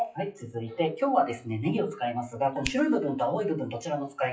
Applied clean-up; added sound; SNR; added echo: classical method WPE with log-MMSE.